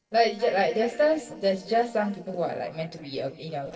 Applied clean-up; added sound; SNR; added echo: neural separator model SepFormer DNS4.